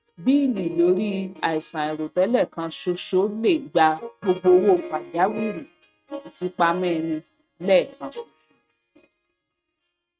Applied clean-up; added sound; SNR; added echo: neural mask model RNNoise.